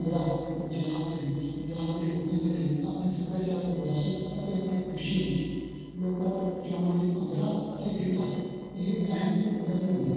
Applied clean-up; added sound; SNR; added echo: neural separator model SepFormer DNS4.